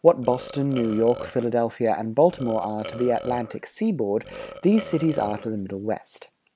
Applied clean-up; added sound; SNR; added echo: none; Burping, eructation; 15 dB; none.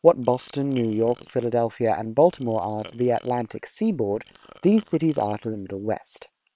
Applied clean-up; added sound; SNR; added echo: neural separator model SepFormer WHAM!.